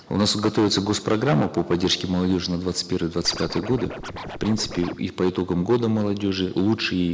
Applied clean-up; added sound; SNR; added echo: none; Scratching (performance technique); 11 dB; none.